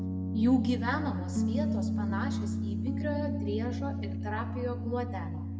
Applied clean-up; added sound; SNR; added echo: none; Piano; -2 dB; reverberation time 1.2 s.